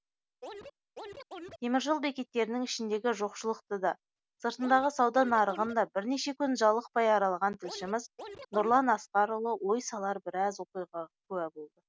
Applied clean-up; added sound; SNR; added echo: none; Scratching (performance technique); 14 dB; none.